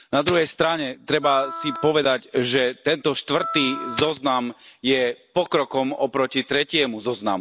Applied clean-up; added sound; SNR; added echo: none; Wind instrument, woodwind instrument + Fire; 10 dB; none.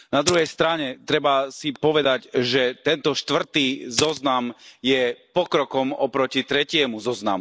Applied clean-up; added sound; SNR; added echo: neural mask model Resemble Enhance denoiser.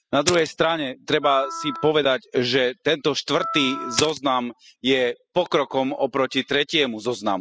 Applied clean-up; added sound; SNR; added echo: classical method spectral subtraction.